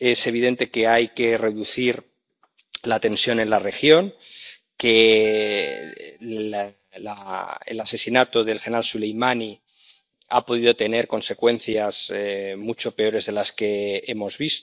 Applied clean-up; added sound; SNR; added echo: neural mask model DeepFilterNet 3.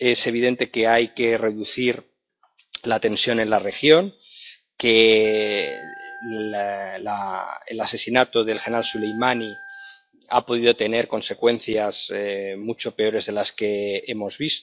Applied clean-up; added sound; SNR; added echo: classical method log-MMSE.